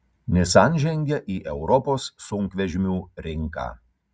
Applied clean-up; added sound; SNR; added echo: none; none; none; none.